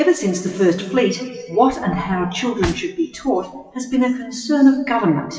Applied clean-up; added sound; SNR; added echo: classical method WPE with log-MMSE.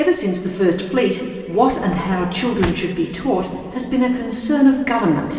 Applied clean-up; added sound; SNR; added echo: none; Drawer open or close; 18 dB; reverberation time 2.4 s.